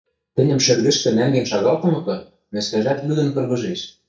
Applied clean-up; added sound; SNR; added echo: neural mask model DeepFilterNet 3.